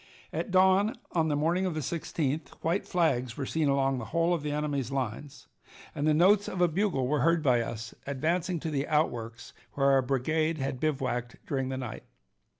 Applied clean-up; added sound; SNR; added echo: none; none; none; none.